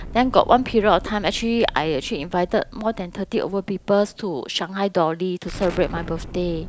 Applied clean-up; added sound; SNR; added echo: none; Explosion; 15 dB; none.